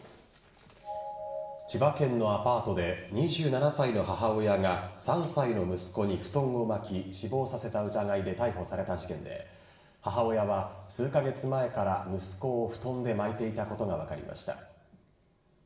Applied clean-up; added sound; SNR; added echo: none; none; none; reverberation time 1.0 s.